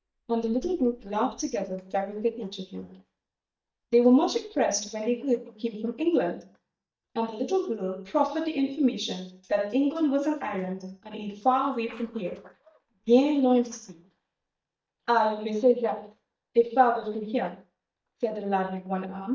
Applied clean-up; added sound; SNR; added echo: neural mask model DeepFilterNet 3.